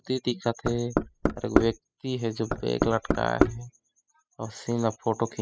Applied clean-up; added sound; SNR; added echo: classical method spectral subtraction.